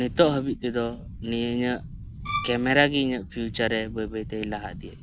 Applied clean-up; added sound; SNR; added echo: none; Bowed string instrument; 6 dB; none.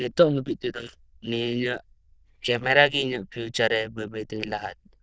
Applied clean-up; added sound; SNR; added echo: neural diffusion model UNIVERSE++.